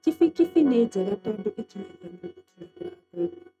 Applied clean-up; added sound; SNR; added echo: neural mask model RNNoise.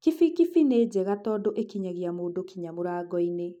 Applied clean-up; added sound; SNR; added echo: none; none; none; none.